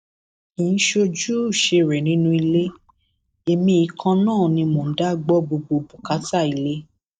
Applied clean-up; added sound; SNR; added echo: neural mask model DeepFilterNet 3.